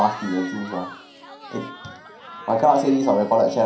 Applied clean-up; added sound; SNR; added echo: none; Crowd / Cheering; 17 dB; reverberation time 0.5 s.